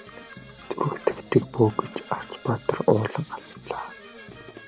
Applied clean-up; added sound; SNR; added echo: none; Brass instrument / Percussion; 17 dB; none.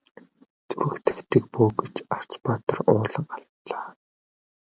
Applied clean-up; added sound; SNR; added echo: none; none; none; none.